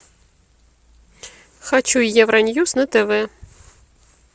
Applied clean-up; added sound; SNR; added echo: none; none; none; none.